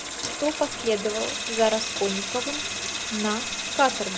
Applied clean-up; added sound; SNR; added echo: none; Sink (filling or washing) / Water tap, faucet; 3 dB; none.